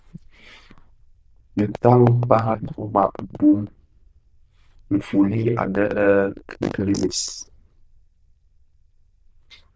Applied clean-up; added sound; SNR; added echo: neural diffusion model UNIVERSE++.